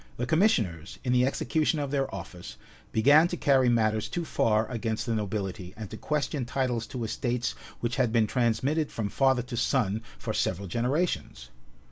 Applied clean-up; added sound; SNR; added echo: none; none; none; none.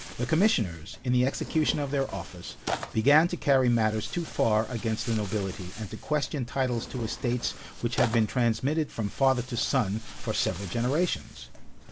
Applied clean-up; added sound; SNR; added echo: none; Tearing; 14 dB; none.